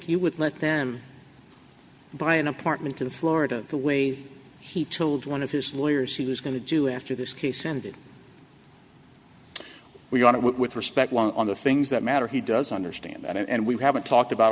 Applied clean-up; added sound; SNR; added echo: none; none; none; none.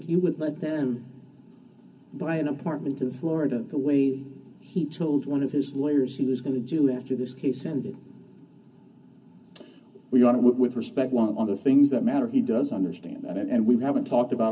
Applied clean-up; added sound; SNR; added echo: none; none; none; reverberation time 0.4 s.